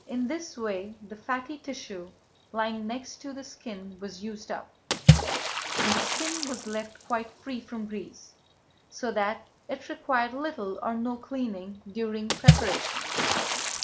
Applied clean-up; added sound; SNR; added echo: none; Water / Splash, splatter; -4 dB; none.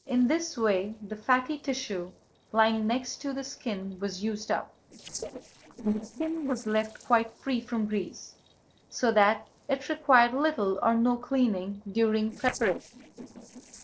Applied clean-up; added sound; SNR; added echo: neural separator model SepFormer DNS4.